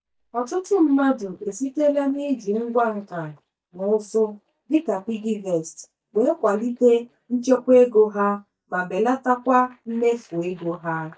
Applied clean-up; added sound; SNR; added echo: neural mask model DeepFilterNet 3.